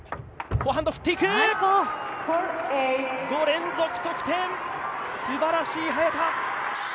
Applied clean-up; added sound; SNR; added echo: none; none; none; none.